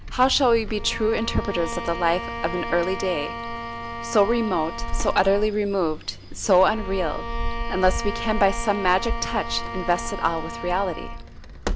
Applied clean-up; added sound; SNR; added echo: none; Bowed string instrument + Sliding door; 5 dB; none.